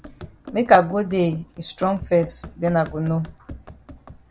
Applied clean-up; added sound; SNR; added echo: none; Run; 18 dB; none.